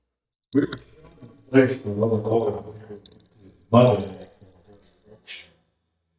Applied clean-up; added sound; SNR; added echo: neural mask model DeepFilterNet 3.